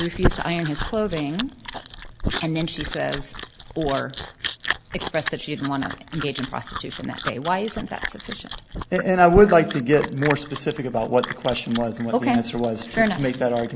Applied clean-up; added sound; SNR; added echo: none; Chewing, mastication; 8 dB; none.